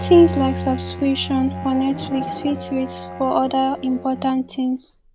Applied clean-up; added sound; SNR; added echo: none; Bowed string instrument; 10 dB; none.